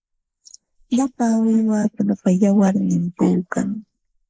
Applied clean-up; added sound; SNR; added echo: neural mask model Resemble Enhance denoiser.